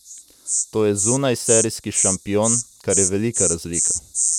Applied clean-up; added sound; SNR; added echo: none; Insect; 0 dB; none.